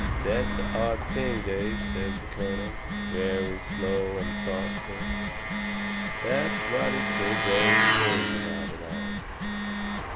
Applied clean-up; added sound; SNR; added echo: none; Telephone + Engine; -4 dB; none.